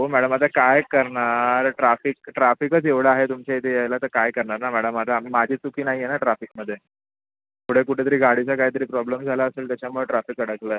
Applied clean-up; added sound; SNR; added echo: none; none; none; none.